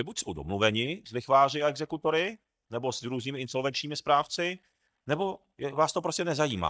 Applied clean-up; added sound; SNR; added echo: neural mask model DeepFilterNet 3.